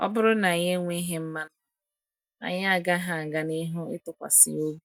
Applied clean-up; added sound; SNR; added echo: neural mask model DeepFilterNet 3.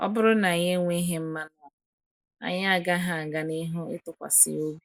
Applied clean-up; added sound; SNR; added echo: neural mask model Resemble Enhance denoiser.